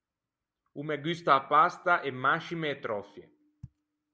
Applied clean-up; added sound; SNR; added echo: none; none; none; none.